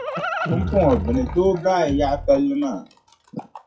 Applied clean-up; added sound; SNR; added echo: classical method WPE with log-MMSE.